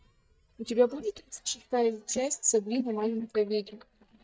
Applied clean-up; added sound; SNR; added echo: neural mask model DeepFilterNet 3.